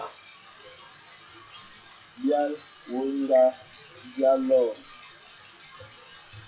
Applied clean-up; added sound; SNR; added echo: classical method WPE with log-MMSE.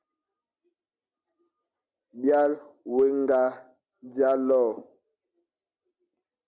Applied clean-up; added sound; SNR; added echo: none; none; none; none.